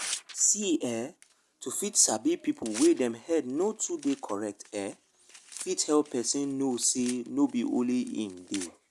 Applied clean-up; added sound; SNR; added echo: none; Tearing; 17 dB; none.